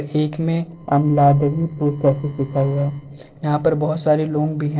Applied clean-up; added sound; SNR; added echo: neural separator model SepFormer DNS4.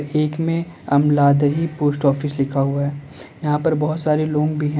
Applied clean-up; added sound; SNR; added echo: none; none; none; none.